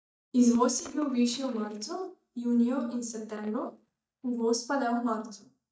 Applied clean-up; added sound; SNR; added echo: neural mask model DeepFilterNet 3.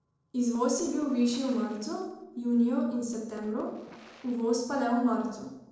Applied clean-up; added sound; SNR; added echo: neural separator model SepFormer DNS4.